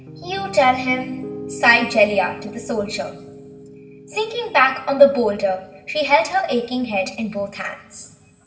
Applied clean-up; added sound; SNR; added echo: none; Piano; 17 dB; reverberation time 1.0 s.